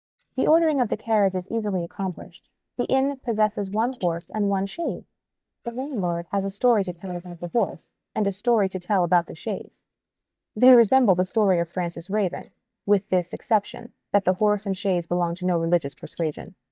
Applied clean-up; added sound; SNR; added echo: neural mask model DeepFilterNet 3.